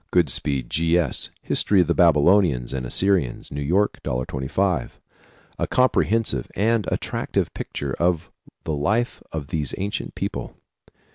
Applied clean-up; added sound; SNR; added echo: none; none; none; none.